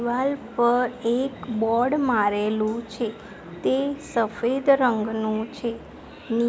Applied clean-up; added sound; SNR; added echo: none; none; none; none.